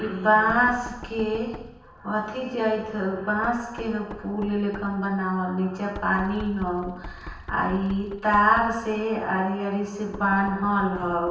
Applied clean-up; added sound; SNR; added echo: none; Knock; 17 dB; reverberation time 0.9 s.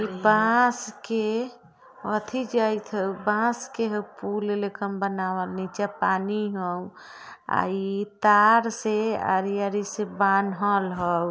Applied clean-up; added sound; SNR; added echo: none; none; none; none.